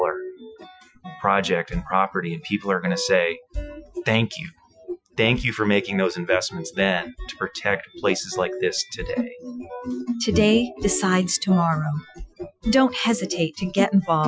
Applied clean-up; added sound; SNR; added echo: classical method Wiener filter.